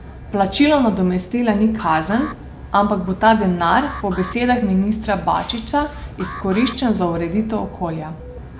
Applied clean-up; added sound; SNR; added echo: none; Alarm + Aircraft; 14 dB; none.